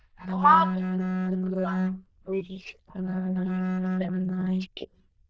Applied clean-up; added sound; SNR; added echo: neural diffusion model UNIVERSE++.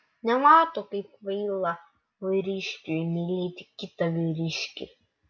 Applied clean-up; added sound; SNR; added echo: none; none; none; none.